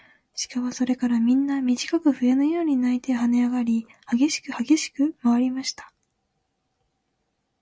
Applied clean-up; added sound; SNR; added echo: none; none; none; none.